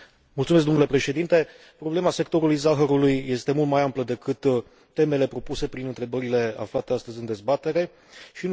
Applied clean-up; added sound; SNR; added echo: none; none; none; none.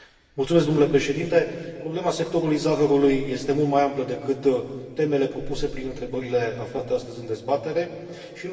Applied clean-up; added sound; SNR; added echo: none; none; none; reverberation time 2.4 s.